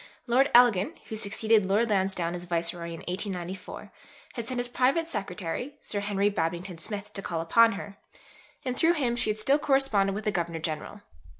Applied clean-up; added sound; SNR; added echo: none; none; none; none.